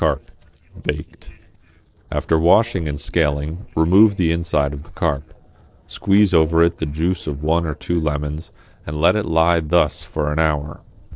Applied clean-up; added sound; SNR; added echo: neural separator model SepFormer DNS4.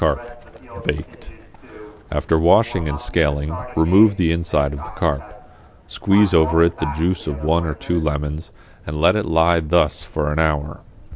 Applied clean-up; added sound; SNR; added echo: none; Livestock, farm animals, working animals; 17 dB; none.